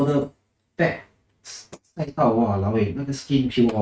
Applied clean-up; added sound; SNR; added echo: neural mask model RNNoise.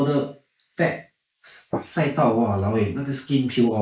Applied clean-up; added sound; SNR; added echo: neural mask model Resemble Enhance denoiser.